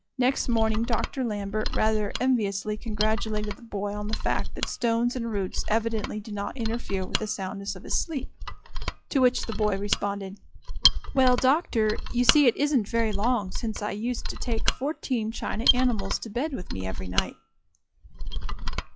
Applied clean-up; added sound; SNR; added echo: classical method log-MMSE.